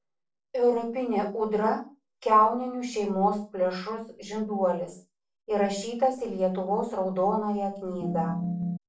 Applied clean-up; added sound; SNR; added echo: neural separator model SepFormer DNS4.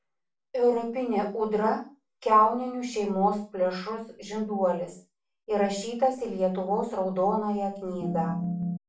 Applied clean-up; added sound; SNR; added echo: none; Organ; 2 dB; reverberation time 0.3 s.